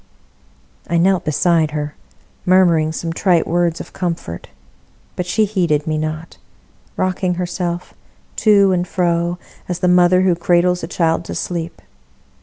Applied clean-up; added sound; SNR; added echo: none; none; none; none.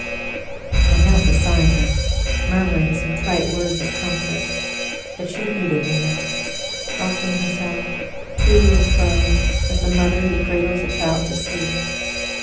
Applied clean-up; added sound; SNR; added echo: none; Alarm; -4 dB; reverberation time 0.6 s.